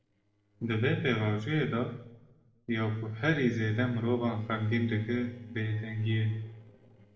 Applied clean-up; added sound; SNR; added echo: neural separator model SepFormer DNS4.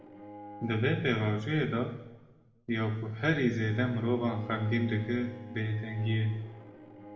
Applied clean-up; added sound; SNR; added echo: none; Bowed string instrument; 15 dB; reverberation time 0.9 s.